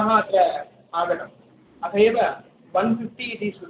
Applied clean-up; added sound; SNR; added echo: none; none; none; none.